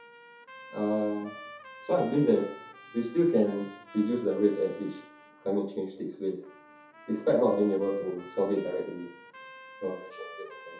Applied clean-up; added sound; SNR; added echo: none; Trumpet; 19 dB; reverberation time 0.5 s.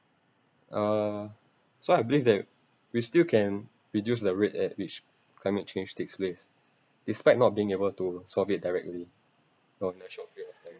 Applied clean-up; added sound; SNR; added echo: none; none; none; none.